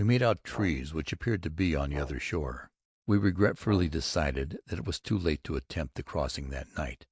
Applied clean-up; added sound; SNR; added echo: neural mask model DeepFilterNet 3.